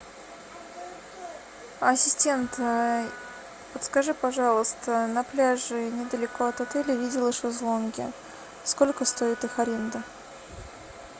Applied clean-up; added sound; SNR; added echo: none; Wind instrument, woodwind instrument; 16 dB; none.